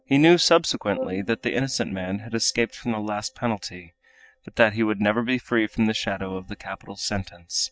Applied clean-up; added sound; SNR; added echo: neural mask model DeepFilterNet 3.